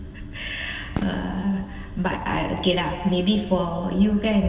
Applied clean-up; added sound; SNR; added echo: none; Fireworks; 16 dB; reverberation time 2.0 s.